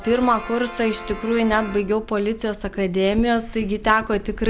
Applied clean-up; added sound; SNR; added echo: none; Brass instrument; 18 dB; none.